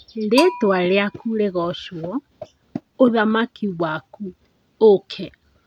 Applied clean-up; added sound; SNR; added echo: none; Bell; 13 dB; none.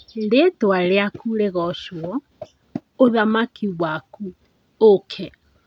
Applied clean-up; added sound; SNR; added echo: none; none; none; none.